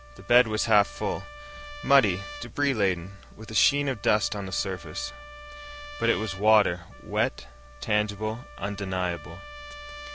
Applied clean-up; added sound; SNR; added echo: none; Trumpet; 17 dB; none.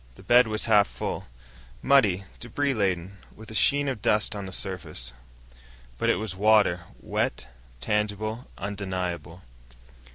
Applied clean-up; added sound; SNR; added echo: none; none; none; none.